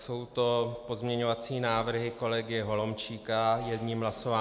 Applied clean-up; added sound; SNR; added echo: none; none; none; none.